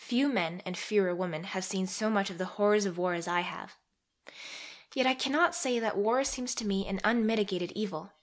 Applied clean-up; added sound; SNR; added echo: none; none; none; none.